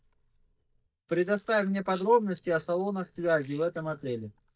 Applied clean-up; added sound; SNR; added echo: neural mask model DeepFilterNet 3.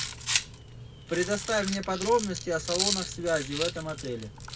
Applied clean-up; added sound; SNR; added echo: none; Rattle; 4 dB; reverberation time 0.4 s.